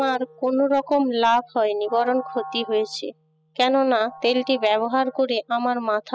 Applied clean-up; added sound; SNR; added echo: classical method spectral subtraction.